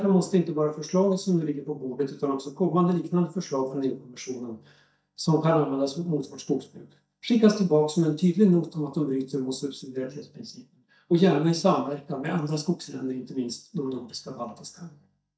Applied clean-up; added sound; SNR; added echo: neural mask model DeepFilterNet 3.